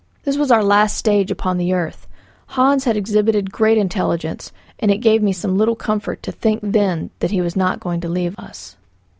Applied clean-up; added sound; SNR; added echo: none; none; none; none.